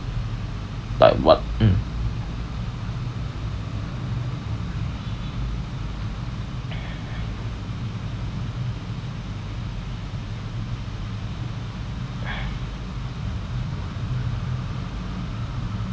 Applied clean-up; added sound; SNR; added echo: none; none; none; none.